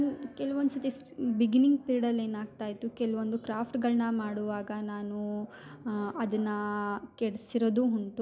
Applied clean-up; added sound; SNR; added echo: none; none; none; none.